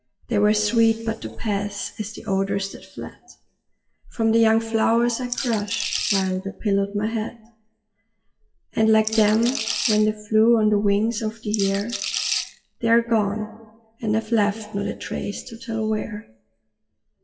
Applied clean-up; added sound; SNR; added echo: classical method WPE with log-MMSE.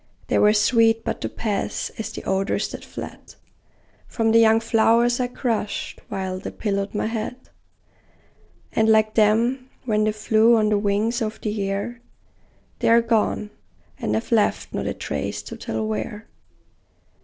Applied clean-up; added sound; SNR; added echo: none; none; none; none.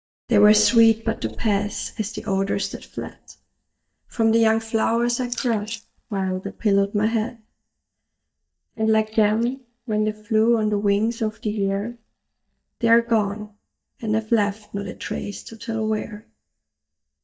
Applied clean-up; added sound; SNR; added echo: neural mask model DeepFilterNet 3.